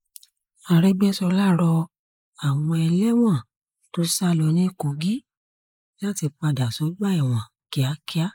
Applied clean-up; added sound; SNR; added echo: neural mask model Resemble Enhance denoiser.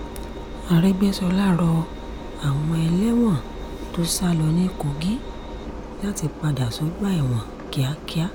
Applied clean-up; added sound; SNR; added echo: none; Engine; 10 dB; none.